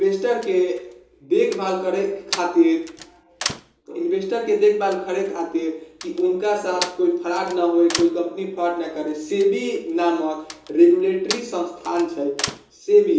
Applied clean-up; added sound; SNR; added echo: none; Slam; 15 dB; reverberation time 1.2 s.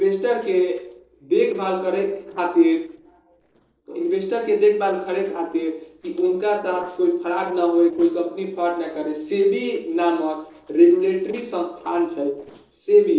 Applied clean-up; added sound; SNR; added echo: neural separator model SepFormer DNS4.